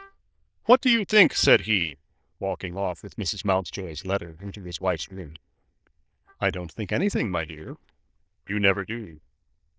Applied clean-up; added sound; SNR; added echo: neural diffusion model UNIVERSE++.